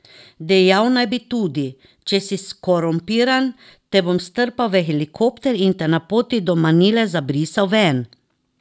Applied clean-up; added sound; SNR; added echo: none; none; none; none.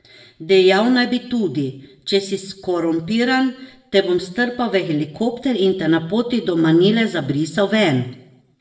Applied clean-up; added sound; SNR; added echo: none; none; none; reverberation time 0.6 s.